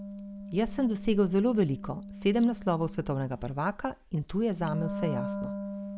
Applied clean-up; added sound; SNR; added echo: none; Wind instrument, woodwind instrument; 10 dB; none.